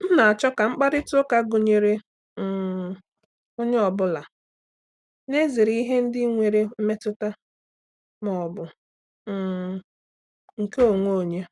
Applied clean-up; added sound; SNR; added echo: none; none; none; none.